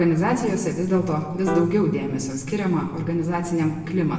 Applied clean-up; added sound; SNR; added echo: none; Piano; 13 dB; reverberation time 1.0 s.